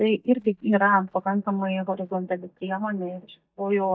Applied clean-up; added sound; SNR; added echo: neural mask model DeepFilterNet 3.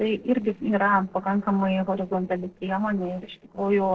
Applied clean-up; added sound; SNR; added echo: neural separator model SepFormer DNS4.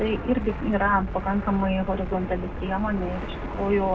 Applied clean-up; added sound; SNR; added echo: none; Fixed-wing aircraft, airplane; 6 dB; reverberation time 0.2 s.